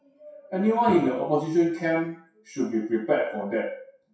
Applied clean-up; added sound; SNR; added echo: classical method WPE with log-MMSE.